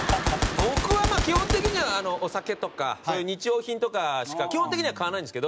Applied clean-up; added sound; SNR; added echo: none; Gunshot, gunfire; 3 dB; none.